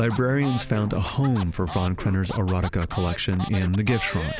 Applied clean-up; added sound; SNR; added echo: none; Scratching (performance technique); 13 dB; none.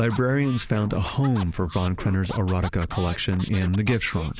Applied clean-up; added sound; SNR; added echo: neural mask model Resemble Enhance denoiser.